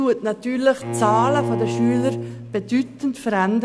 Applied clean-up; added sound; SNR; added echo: none; Bowed string instrument; 5 dB; none.